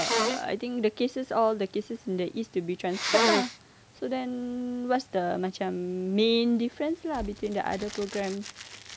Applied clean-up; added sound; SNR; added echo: none; Sneeze; 6 dB; none.